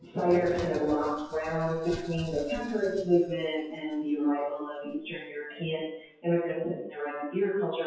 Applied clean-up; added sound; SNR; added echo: classical method WPE with log-MMSE.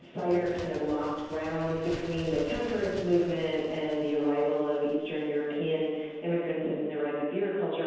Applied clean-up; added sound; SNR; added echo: none; Bird; 19 dB; reverberation time 1.2 s.